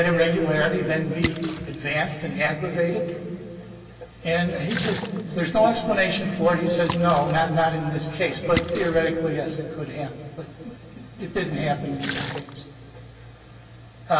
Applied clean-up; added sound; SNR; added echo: none; Splash, splatter; 12 dB; reverberation time 2.5 s.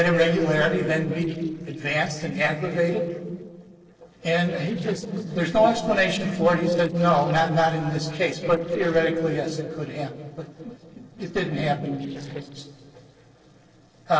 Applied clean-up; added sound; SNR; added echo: neural separator model SepFormer DNS4.